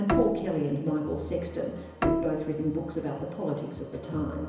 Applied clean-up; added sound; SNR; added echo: none; Bowed string instrument; 3 dB; reverberation time 1.0 s.